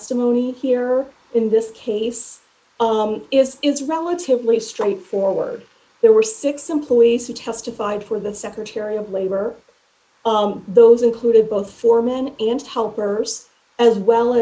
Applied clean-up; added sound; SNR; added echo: neural mask model Resemble Enhance denoiser.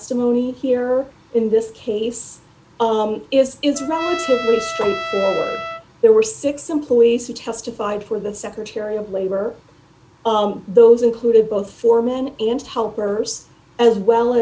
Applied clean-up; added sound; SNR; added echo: none; Trumpet; 11 dB; none.